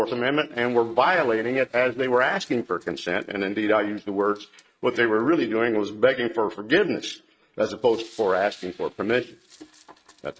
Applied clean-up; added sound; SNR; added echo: neural mask model RNNoise.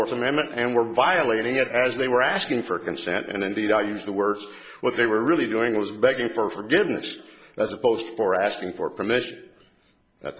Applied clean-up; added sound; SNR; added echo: none; none; none; none.